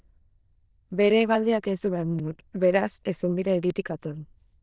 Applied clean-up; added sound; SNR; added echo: neural diffusion model UNIVERSE++.